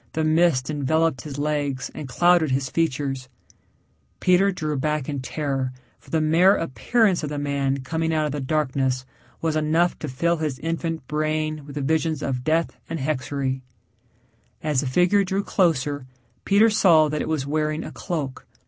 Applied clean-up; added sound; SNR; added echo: none; none; none; none.